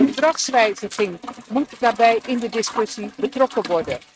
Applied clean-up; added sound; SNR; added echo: neural mask model RNNoise.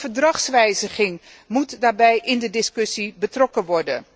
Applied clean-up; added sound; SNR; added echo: none; none; none; none.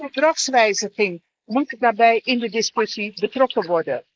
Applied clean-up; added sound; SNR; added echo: neural mask model Resemble Enhance denoiser.